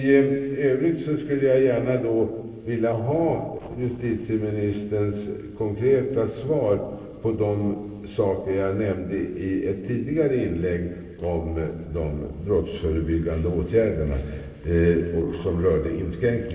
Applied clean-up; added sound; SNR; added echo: neural separator model SepFormer DNS4.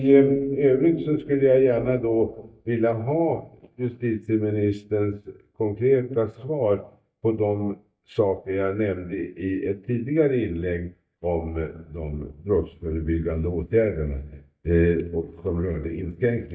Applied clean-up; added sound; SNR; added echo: neural mask model DeepFilterNet 3.